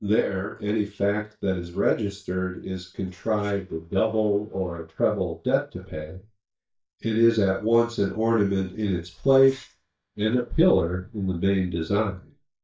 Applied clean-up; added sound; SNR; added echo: neural mask model DeepFilterNet 3.